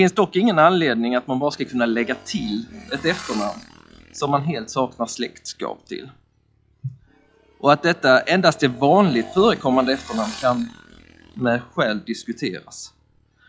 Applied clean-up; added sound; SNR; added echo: classical method log-MMSE.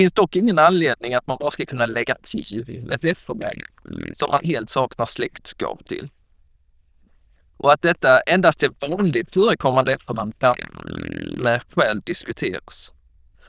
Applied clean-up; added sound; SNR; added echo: neural diffusion model UNIVERSE++.